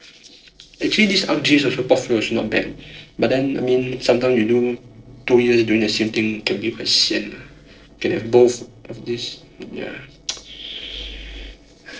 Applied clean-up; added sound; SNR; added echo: neural separator model SepFormer DNS4.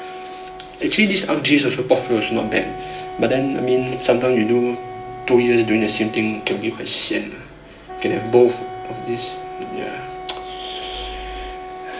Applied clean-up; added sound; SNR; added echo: none; Wind instrument, woodwind instrument; 12 dB; reverberation time 0.2 s.